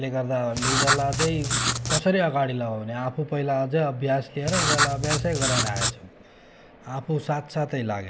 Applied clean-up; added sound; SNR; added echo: none; Writing; -2 dB; none.